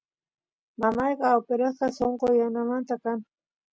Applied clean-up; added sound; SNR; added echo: none; none; none; none.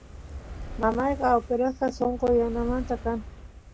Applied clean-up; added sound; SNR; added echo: none; Fire; 11 dB; none.